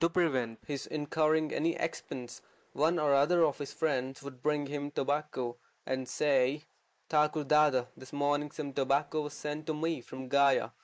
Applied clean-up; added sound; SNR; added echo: neural mask model Resemble Enhance denoiser.